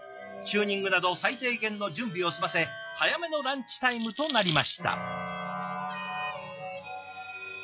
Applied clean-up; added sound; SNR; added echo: classical method log-MMSE.